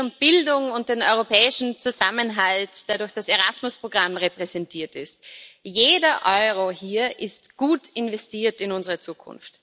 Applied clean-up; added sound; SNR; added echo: none; none; none; none.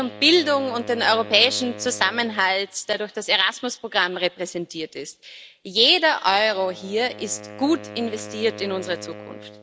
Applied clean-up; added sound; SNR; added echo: none; Wind instrument, woodwind instrument; 17 dB; none.